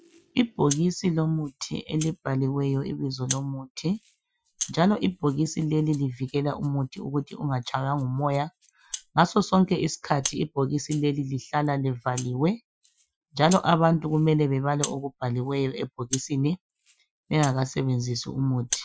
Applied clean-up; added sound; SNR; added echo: classical method Wiener filter.